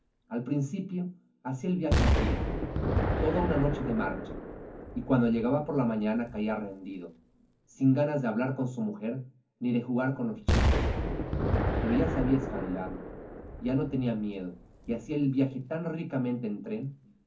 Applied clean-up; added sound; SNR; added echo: none; Explosion; 2 dB; reverberation time 0.3 s.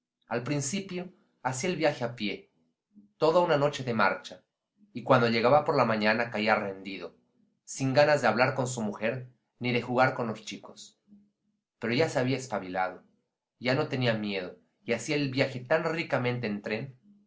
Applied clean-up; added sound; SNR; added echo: none; none; none; none.